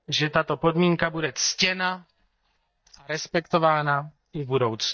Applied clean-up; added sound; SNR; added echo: neural mask model DeepFilterNet 3.